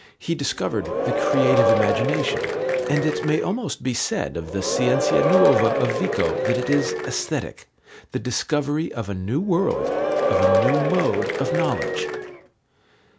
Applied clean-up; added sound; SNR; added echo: none; Applause / Crowd / Cheering; -2 dB; none.